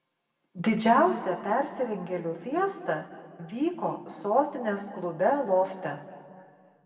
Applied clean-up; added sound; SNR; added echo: none; none; none; reverberation time 1.9 s.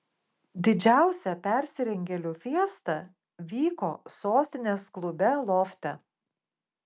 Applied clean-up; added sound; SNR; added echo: none; none; none; none.